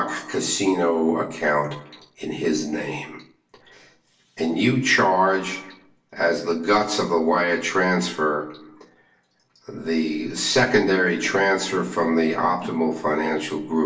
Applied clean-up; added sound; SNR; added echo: none; none; none; reverberation time 0.3 s.